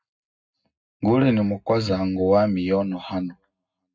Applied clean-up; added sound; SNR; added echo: none; none; none; reverberation time 0.3 s.